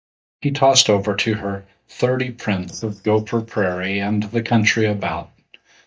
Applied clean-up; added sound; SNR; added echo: neural mask model DeepFilterNet 3.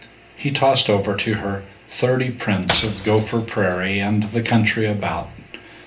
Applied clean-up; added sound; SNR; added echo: none; Shatter / Crushing; 8 dB; reverberation time 0.3 s.